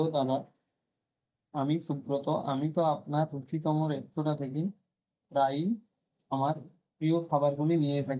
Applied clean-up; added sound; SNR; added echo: neural mask model DeepFilterNet 3.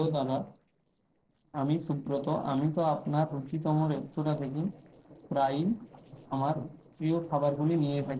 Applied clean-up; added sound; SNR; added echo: neural separator model SepFormer DNS4.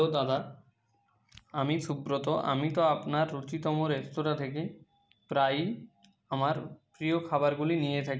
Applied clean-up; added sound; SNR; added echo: none; none; none; none.